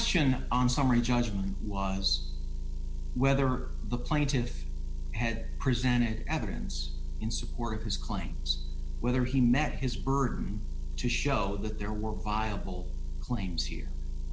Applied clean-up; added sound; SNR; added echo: none; Motor vehicle (road) / Engine; 1 dB; none.